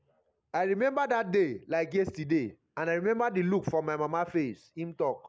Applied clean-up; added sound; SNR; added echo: none; none; none; none.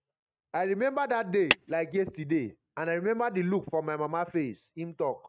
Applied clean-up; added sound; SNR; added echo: neural mask model RNNoise.